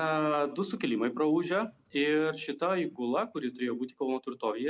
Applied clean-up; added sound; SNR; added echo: none; none; none; none.